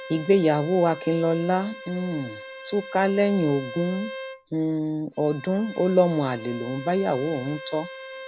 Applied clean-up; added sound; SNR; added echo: none; Bowed string instrument; 14 dB; none.